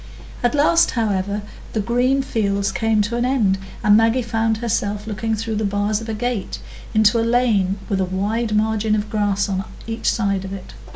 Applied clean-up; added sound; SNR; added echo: none; none; none; none.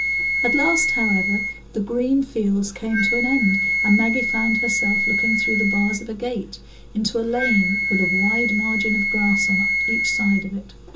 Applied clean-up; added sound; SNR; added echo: none; Wind instrument, woodwind instrument; 0 dB; reverberation time 0.2 s.